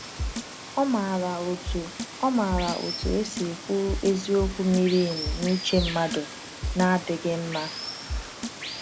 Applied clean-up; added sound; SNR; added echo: none; Water + Drum kit; 6 dB; none.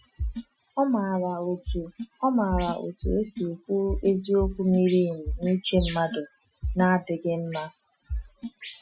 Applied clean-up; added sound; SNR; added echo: classical method Wiener filter.